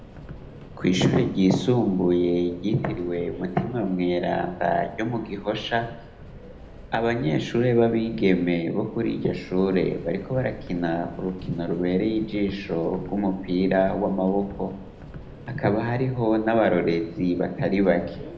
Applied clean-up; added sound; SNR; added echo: none; Subway, metro, underground; 17 dB; reverberation time 0.7 s.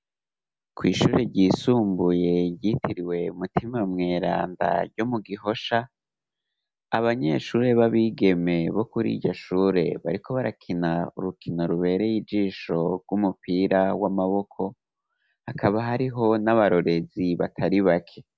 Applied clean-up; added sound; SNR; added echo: none; none; none; none.